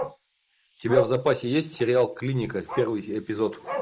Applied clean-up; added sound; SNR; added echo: neural mask model Resemble Enhance denoiser.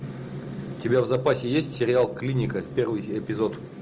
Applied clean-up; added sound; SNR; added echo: none; none; none; none.